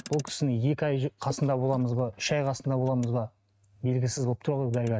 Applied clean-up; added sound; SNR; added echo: neural mask model RNNoise.